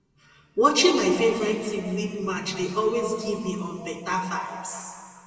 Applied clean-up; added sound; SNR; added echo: none; none; none; reverberation time 2.2 s.